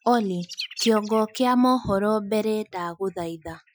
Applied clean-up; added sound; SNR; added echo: classical method Wiener filter.